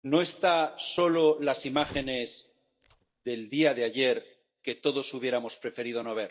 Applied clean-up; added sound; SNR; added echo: neural mask model DeepFilterNet 3.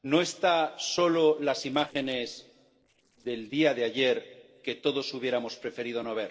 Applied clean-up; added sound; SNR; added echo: neural separator model SepFormer DNS4.